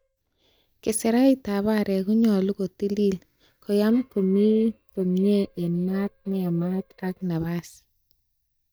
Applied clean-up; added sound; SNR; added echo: neural mask model DeepFilterNet 3.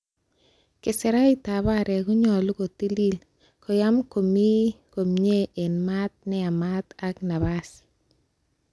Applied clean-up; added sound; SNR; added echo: none; none; none; none.